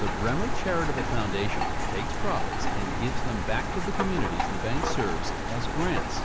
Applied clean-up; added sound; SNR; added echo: none; Rain; -5 dB; none.